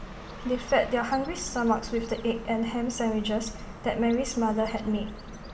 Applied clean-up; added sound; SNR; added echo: none; Bird; 18 dB; reverberation time 1.6 s.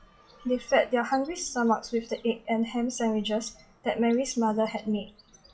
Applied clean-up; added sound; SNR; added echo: classical method WPE with log-MMSE.